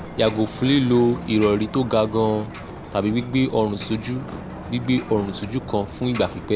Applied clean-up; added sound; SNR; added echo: none; Ocean; 12 dB; none.